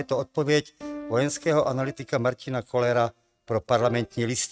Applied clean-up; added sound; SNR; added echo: neural mask model RNNoise.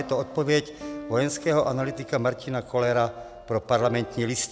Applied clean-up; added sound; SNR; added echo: none; Piano; 15 dB; none.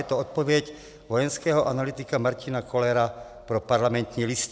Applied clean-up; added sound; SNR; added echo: none; none; none; none.